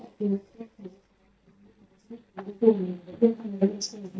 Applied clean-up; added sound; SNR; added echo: neural mask model DeepFilterNet 3.